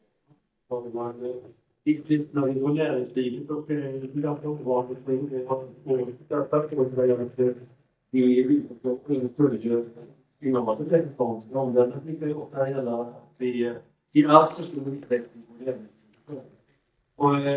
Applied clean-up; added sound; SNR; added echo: neural mask model DeepFilterNet 3.